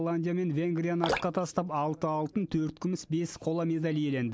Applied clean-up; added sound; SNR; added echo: none; Drip; 9 dB; none.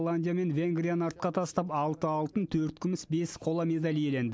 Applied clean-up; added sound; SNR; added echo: none; none; none; none.